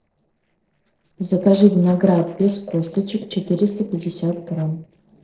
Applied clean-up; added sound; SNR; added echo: neural separator model SepFormer DNS4.